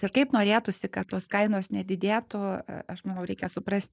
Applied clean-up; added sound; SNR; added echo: neural mask model Resemble Enhance denoiser.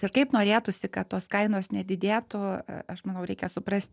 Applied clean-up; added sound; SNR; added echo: none; none; none; none.